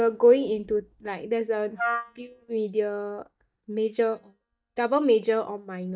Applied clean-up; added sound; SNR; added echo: neural mask model DeepFilterNet 3.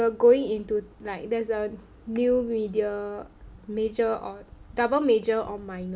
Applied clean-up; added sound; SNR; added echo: none; none; none; none.